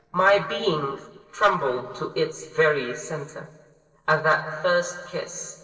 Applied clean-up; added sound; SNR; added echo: neural separator model SepFormer DNS4.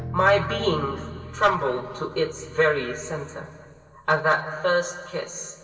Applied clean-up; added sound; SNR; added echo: none; Bowed string instrument; 15 dB; reverberation time 2.7 s.